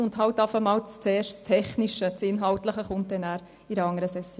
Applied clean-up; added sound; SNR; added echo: none; none; none; none.